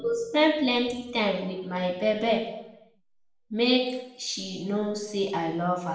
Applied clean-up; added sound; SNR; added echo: none; none; none; reverberation time 0.8 s.